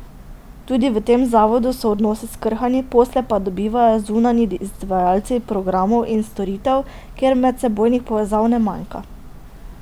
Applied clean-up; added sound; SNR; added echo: none; Church bell; 18 dB; none.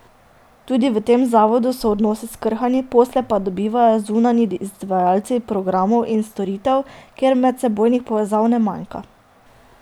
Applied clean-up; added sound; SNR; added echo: none; none; none; none.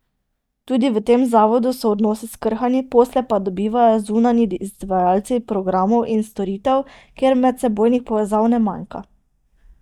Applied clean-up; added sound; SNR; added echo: neural mask model DeepFilterNet 3.